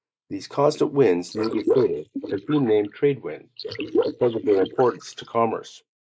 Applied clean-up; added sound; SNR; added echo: neural mask model Resemble Enhance denoiser.